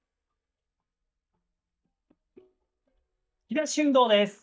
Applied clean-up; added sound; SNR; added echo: neural mask model DeepFilterNet 3.